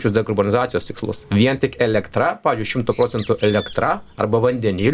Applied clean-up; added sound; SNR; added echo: none; Bird; 19 dB; none.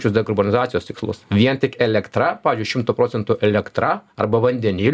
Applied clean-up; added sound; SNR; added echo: none; none; none; none.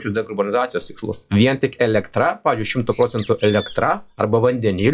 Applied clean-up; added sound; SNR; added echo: classical method log-MMSE.